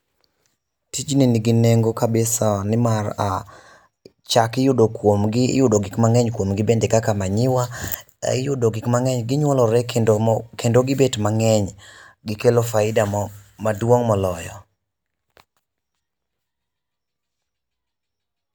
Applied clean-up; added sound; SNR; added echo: none; none; none; none.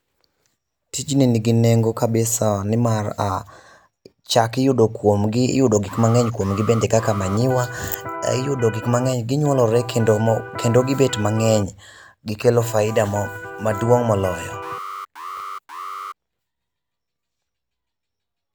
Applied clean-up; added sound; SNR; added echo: none; Electric guitar + Alarm; 12 dB; none.